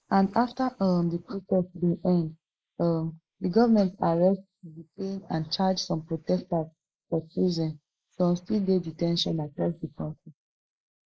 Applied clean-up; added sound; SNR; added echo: neural mask model Resemble Enhance denoiser.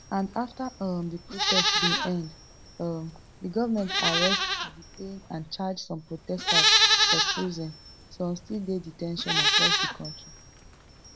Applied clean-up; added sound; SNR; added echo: none; Livestock, farm animals, working animals; -5 dB; none.